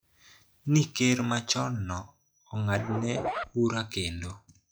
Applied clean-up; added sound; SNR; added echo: classical method log-MMSE.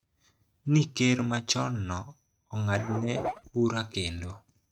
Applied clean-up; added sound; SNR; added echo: neural mask model RNNoise.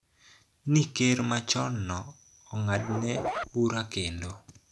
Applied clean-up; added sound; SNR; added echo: none; Zipper (clothing); 7 dB; none.